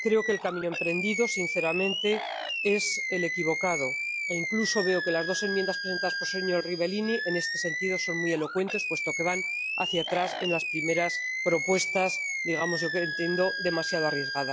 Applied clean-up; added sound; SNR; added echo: classical method log-MMSE.